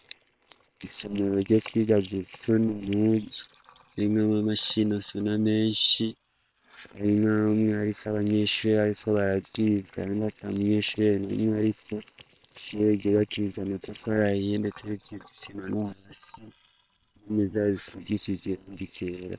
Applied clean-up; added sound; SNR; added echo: neural separator model SepFormer WHAM!.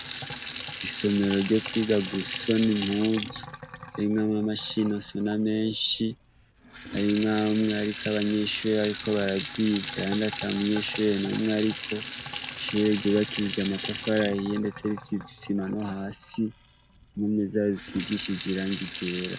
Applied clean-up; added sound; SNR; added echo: none; Sink (filling or washing) / Water tap, faucet; 11 dB; none.